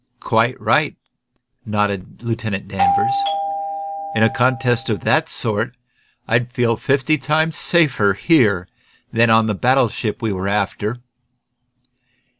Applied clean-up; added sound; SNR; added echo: none; Doorbell; 1 dB; none.